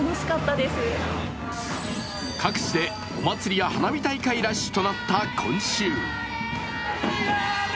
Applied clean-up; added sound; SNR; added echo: none; Car; 11 dB; none.